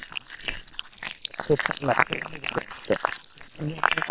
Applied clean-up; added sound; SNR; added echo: neural separator model SepFormer WHAM!.